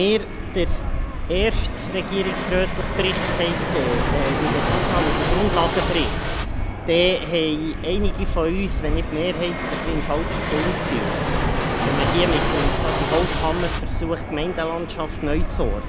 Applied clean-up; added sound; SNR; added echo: none; Fixed-wing aircraft, airplane; -2 dB; none.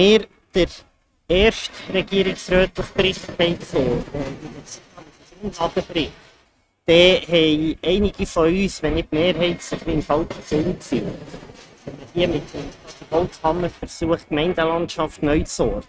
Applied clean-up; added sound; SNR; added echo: neural mask model RNNoise.